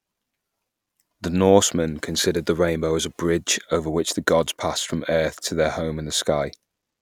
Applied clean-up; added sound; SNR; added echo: none; none; none; none.